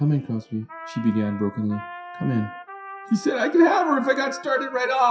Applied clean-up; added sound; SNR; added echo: classical method WPE with log-MMSE.